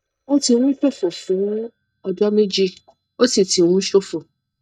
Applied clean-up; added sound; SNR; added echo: neural mask model DeepFilterNet 3.